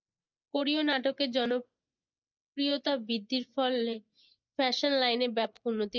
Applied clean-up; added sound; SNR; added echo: neural mask model DeepFilterNet 3.